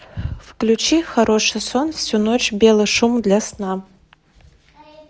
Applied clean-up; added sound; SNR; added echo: none; none; none; none.